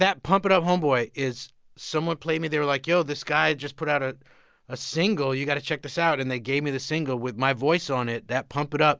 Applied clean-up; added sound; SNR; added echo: none; none; none; none.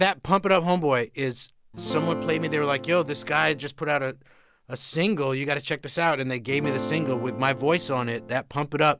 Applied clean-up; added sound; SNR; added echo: none; Acoustic guitar / Strum; 9 dB; none.